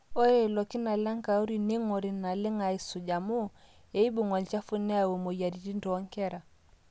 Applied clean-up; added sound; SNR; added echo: none; none; none; none.